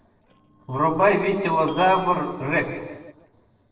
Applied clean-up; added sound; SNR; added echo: neural separator model SepFormer DNS4.